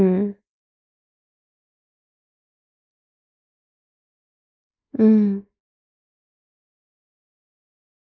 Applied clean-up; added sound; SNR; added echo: neural mask model Resemble Enhance denoiser.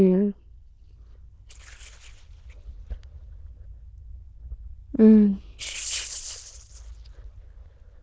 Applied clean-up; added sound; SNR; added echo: neural diffusion model UNIVERSE++.